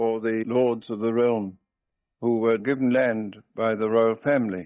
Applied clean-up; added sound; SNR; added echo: neural mask model DeepFilterNet 3.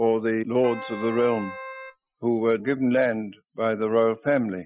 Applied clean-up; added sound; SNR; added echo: classical method Wiener filter.